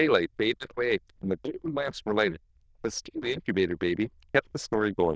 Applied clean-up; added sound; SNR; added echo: neural diffusion model UNIVERSE++.